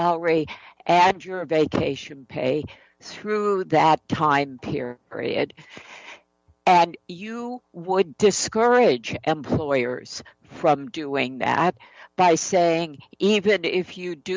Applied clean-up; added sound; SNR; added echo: none; none; none; none.